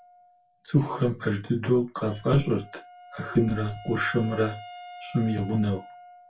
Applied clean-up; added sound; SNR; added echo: none; Wind instrument, woodwind instrument; 19 dB; reverberation time 0.1 s.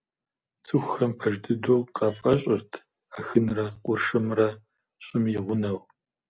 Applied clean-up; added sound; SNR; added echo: none; none; none; none.